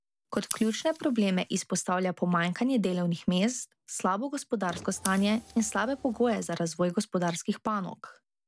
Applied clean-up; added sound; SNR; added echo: none; Scissors + Car; 17 dB; none.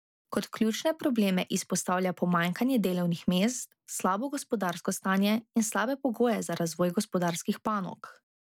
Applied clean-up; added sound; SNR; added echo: none; none; none; none.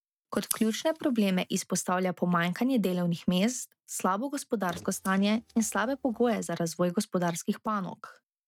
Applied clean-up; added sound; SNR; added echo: neural mask model RNNoise.